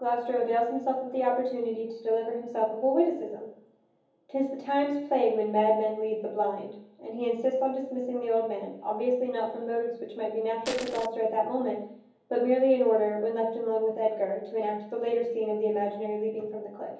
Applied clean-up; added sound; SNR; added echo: none; Crushing; 8 dB; reverberation time 0.7 s.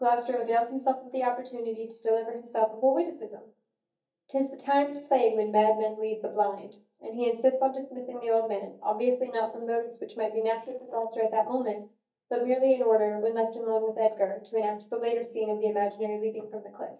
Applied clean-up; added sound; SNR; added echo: neural mask model DeepFilterNet 3.